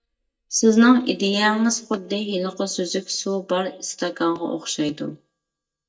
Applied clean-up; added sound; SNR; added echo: neural mask model DeepFilterNet 3.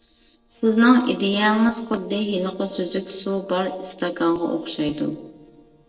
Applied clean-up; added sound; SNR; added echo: neural separator model SepFormer DNS4.